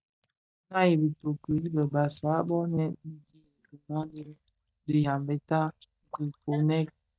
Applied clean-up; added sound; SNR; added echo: neural mask model DeepFilterNet 3.